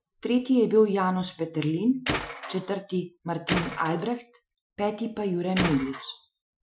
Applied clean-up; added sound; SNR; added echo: classical method Wiener filter.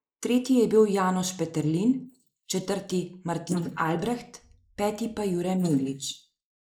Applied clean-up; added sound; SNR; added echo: neural mask model Resemble Enhance denoiser.